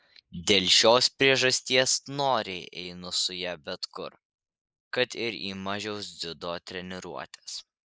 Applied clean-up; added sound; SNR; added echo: neural mask model Resemble Enhance denoiser.